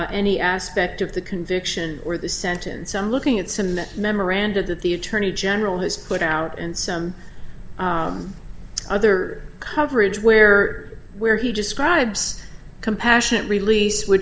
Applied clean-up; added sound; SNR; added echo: none; none; none; none.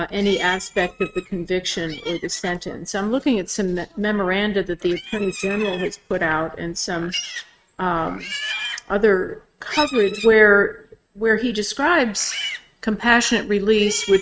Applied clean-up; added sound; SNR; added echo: neural mask model RNNoise.